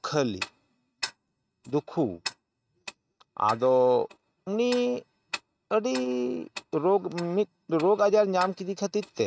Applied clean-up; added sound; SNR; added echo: neural mask model RNNoise.